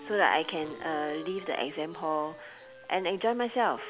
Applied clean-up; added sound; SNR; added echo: none; Wind instrument, woodwind instrument + Wind instrument, woodwind instrument; 17 dB; none.